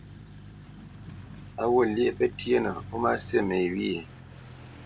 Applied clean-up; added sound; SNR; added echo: none; Truck; 15 dB; none.